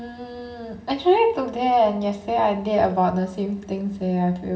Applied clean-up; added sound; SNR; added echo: none; none; none; reverberation time 0.6 s.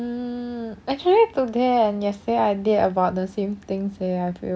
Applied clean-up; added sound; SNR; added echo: none; none; none; none.